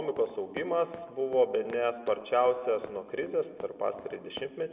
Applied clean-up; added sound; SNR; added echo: none; Run; 19 dB; reverberation time 1.7 s.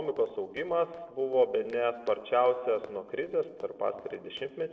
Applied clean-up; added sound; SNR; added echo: neural separator model SepFormer DNS4.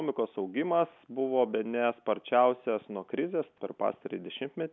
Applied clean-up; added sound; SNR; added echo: none; none; none; none.